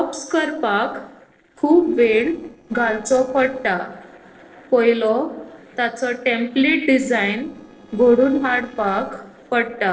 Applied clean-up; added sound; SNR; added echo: neural separator model SepFormer DNS4.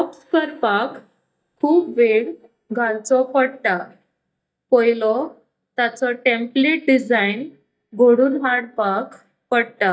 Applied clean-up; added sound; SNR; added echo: neural mask model DeepFilterNet 3.